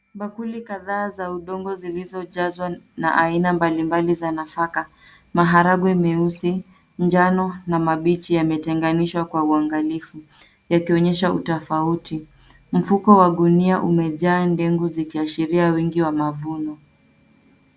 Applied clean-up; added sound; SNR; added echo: none; none; none; none.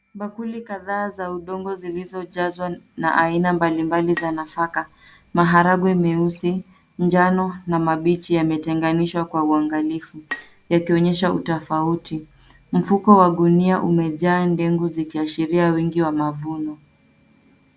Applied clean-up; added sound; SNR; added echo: none; Bowed string instrument; 18 dB; none.